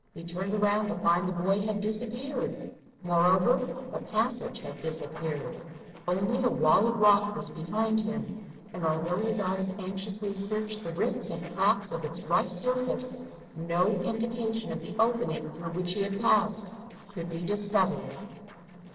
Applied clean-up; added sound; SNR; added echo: neural separator model SepFormer DNS4.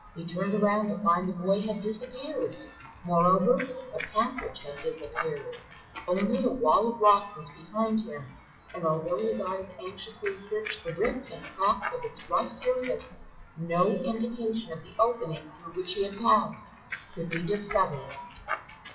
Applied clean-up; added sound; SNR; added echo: classical method WPE with log-MMSE.